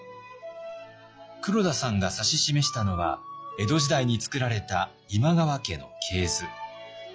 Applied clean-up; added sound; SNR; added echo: classical method log-MMSE.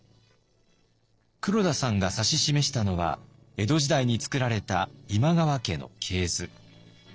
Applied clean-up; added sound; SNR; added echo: neural separator model SepFormer DNS4.